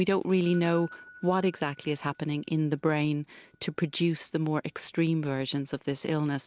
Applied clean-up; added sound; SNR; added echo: none; Doorbell; 17 dB; none.